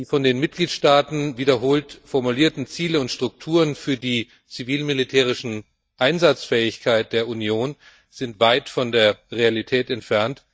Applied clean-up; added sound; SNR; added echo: neural mask model DeepFilterNet 3.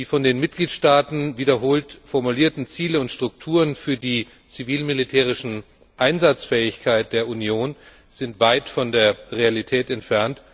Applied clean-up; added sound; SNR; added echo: none; none; none; none.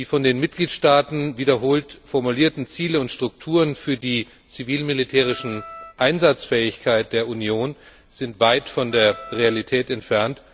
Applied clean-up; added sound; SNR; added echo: none; Wind instrument, woodwind instrument; 18 dB; none.